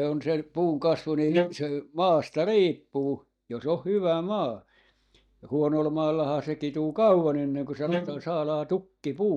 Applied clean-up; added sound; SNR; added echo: neural mask model DeepFilterNet 3.